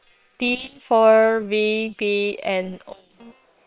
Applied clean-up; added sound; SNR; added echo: neural separator model SepFormer WHAM!.